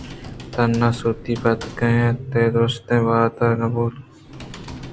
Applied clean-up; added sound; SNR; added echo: none; Typing; 17 dB; none.